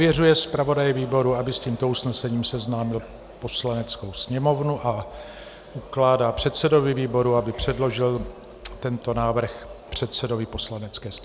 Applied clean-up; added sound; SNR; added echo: none; none; none; none.